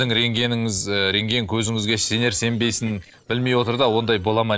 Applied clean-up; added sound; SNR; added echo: neural separator model SepFormer DNS4.